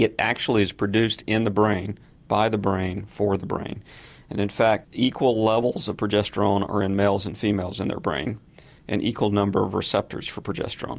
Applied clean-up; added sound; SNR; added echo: none; none; none; none.